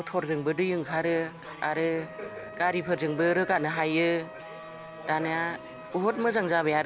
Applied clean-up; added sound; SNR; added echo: none; Guitar + Wind instrument, woodwind instrument; 16 dB; none.